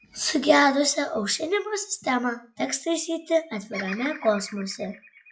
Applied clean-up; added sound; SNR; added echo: classical method log-MMSE.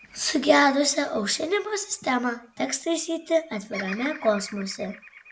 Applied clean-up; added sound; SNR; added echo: none; Bird vocalization, bird call, bird song; 19 dB; none.